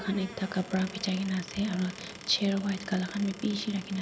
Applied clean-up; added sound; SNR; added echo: none; Squeak / Wood; 15 dB; none.